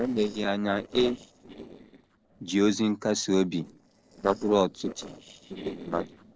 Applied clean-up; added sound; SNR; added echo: neural separator model SepFormer DNS4.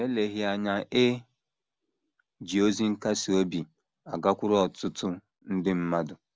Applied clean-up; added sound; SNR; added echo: none; none; none; none.